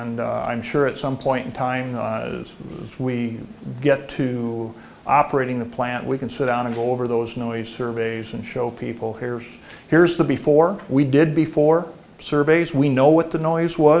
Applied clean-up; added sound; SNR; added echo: none; none; none; none.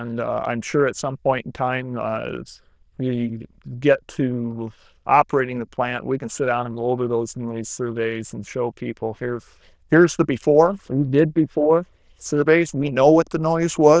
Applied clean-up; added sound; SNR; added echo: neural diffusion model UNIVERSE++.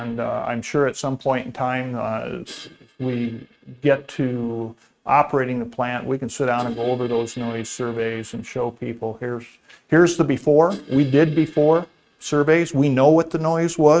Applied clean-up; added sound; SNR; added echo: neural mask model RNNoise.